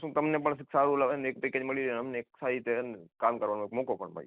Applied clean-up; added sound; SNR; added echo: none; none; none; none.